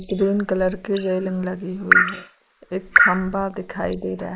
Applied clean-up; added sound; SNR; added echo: neural mask model Resemble Enhance denoiser.